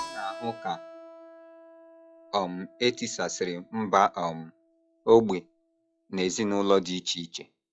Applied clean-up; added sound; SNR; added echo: classical method log-MMSE.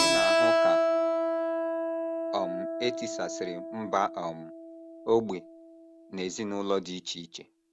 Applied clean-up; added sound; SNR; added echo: none; Keyboard (musical); -4 dB; none.